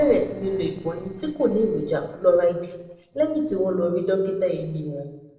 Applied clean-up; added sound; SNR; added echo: neural separator model SepFormer DNS4.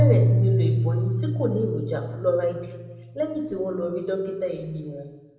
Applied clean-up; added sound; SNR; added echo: none; Keyboard (musical); -2 dB; reverberation time 1.0 s.